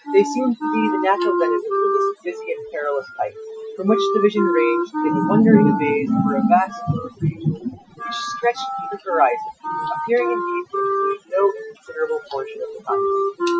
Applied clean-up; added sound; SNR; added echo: classical method Wiener filter.